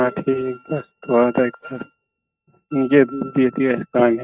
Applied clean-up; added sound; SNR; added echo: neural mask model RNNoise.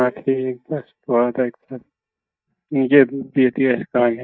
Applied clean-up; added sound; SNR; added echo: neural mask model DeepFilterNet 3.